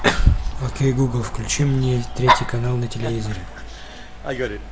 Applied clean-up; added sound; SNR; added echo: none; Dog; 7 dB; none.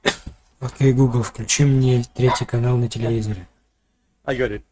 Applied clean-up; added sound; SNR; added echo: neural mask model RNNoise.